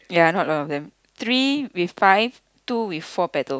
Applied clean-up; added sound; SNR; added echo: none; none; none; none.